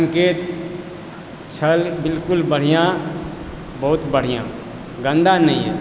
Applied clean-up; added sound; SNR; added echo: none; none; none; none.